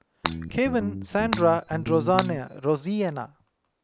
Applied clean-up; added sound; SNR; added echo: none; Shatter + Guitar; 6 dB; none.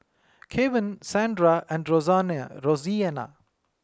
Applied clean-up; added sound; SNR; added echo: none; none; none; none.